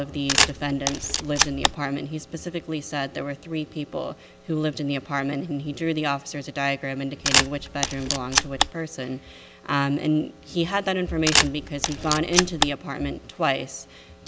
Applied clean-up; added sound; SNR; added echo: none; Camera; -4 dB; none.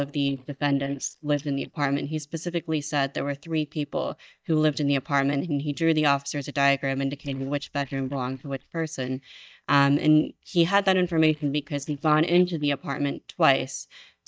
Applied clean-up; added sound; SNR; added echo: neural mask model DeepFilterNet 3.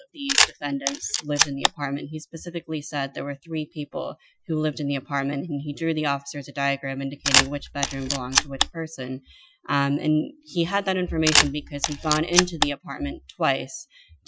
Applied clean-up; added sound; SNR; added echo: classical method Wiener filter.